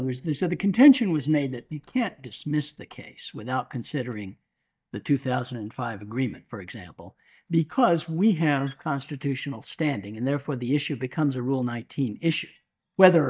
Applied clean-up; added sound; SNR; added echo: neural mask model DeepFilterNet 3.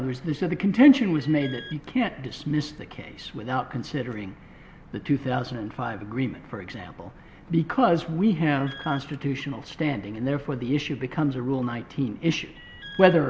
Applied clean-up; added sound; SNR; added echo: none; Alarm; 18 dB; none.